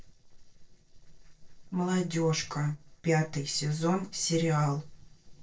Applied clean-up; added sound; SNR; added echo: neural separator model SepFormer DNS4.